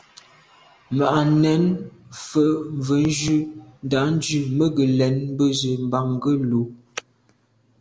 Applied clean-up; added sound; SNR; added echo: none; none; none; none.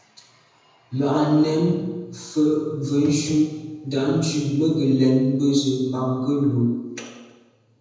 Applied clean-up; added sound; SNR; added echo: none; none; none; reverberation time 1.0 s.